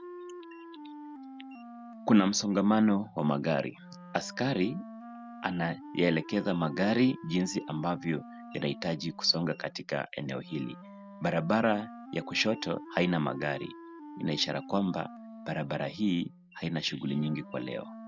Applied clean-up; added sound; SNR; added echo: none; Wind instrument, woodwind instrument; 15 dB; none.